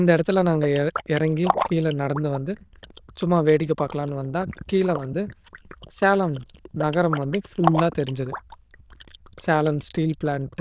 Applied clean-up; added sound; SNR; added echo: neural diffusion model UNIVERSE++.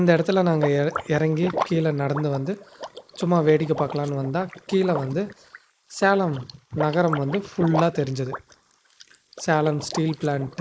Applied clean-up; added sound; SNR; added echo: neural mask model Resemble Enhance denoiser.